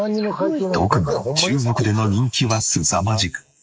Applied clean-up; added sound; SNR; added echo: neural mask model Resemble Enhance denoiser.